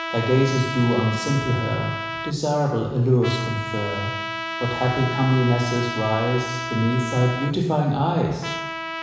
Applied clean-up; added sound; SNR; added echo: none; Trumpet; 8 dB; reverberation time 1.0 s.